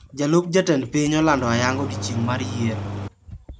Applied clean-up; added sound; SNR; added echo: none; Engine starting; 9 dB; none.